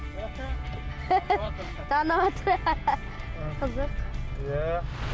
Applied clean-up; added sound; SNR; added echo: none; none; none; none.